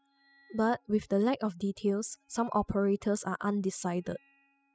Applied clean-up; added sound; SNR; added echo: classical method spectral subtraction.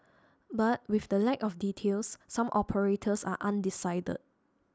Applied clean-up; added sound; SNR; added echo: none; none; none; none.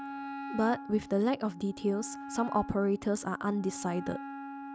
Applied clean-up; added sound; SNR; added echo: none; Wind instrument, woodwind instrument; 11 dB; none.